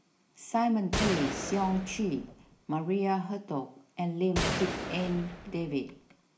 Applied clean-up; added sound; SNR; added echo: none; Gunshot, gunfire; 4 dB; reverberation time 0.4 s.